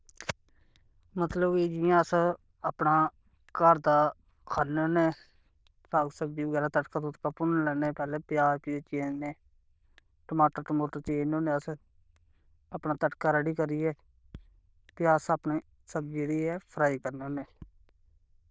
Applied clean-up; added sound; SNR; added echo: neural diffusion model UNIVERSE++.